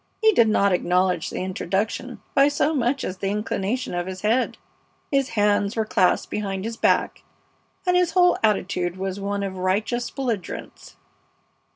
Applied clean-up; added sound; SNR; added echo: none; none; none; none.